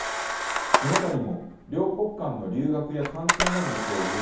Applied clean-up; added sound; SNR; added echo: none; Camera; 0 dB; reverberation time 0.7 s.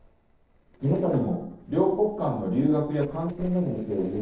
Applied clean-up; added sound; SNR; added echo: neural separator model SepFormer DNS4.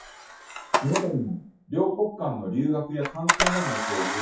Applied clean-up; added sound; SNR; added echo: classical method WPE with log-MMSE.